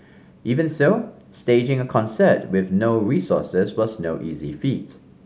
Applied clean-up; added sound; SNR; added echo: none; none; none; none.